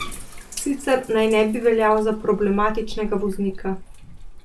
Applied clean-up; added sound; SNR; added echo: none; Bathtub (filling or washing); 10 dB; none.